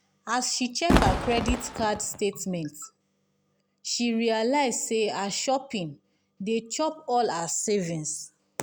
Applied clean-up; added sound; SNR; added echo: none; Fireworks; -2 dB; none.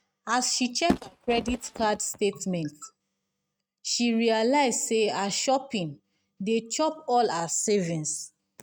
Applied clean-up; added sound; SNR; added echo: neural mask model RNNoise.